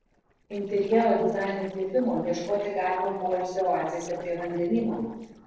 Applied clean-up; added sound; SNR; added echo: neural separator model SepFormer DNS4.